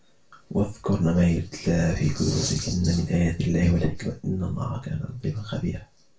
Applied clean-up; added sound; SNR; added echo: none; none; none; reverberation time 0.2 s.